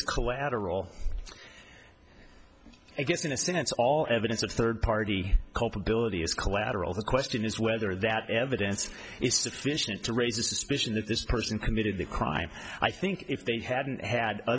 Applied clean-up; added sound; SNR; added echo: none; none; none; none.